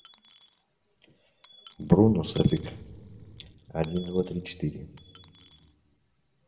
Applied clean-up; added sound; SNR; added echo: none; Coin (dropping) / Dishes, pots, and pans; 11 dB; reverberation time 2.9 s.